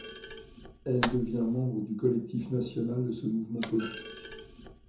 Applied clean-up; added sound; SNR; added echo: none; Thump, thud; 10 dB; reverberation time 0.5 s.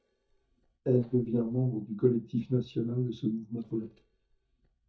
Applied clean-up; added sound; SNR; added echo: neural mask model DeepFilterNet 3.